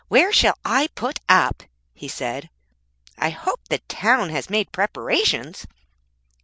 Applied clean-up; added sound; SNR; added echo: none; none; none; none.